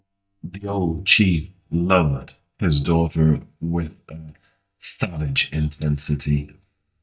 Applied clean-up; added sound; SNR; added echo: neural mask model DeepFilterNet 3.